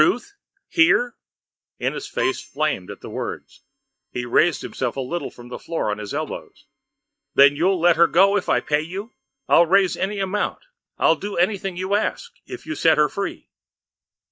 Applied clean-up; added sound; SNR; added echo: neural mask model DeepFilterNet 3.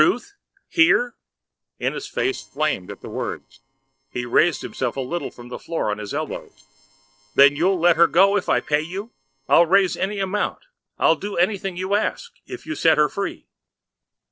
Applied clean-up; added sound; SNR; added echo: neural separator model SepFormer DNS4.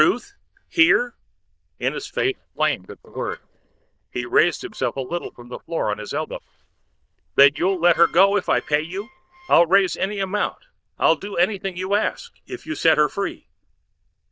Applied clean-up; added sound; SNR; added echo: neural diffusion model UNIVERSE++.